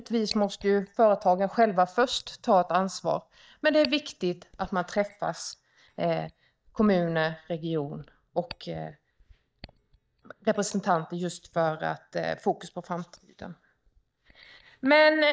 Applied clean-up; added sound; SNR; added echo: neural mask model DeepFilterNet 3.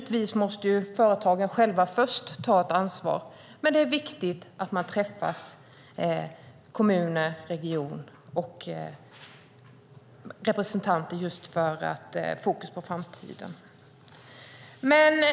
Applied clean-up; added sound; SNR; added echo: none; none; none; none.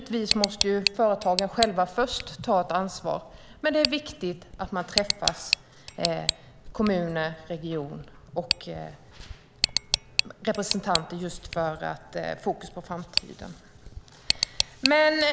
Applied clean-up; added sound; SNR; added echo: none; Tick; 4 dB; none.